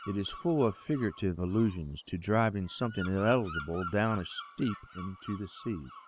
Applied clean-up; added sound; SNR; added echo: none; Bird vocalization, bird call, bird song; 15 dB; none.